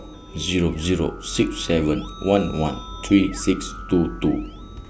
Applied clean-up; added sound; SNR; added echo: none; Keyboard (musical); 19 dB; none.